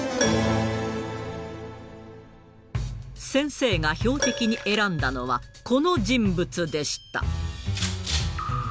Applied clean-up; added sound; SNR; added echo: none; Keyboard (musical); 12 dB; none.